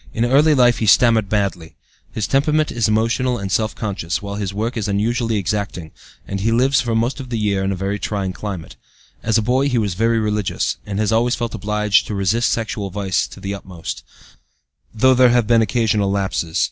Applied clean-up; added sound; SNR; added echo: none; none; none; none.